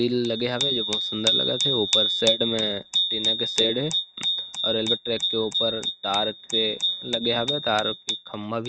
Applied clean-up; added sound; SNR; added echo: neural mask model RNNoise.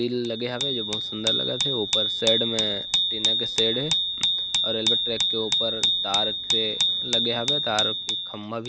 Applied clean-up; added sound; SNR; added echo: none; Bicycle bell; -5 dB; none.